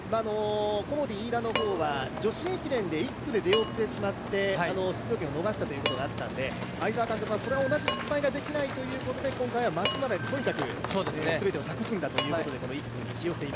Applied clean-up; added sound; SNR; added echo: none; Dishes, pots, and pans; 10 dB; none.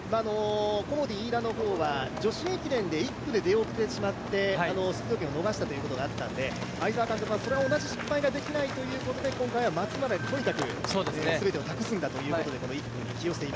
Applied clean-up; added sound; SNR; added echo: none; none; none; none.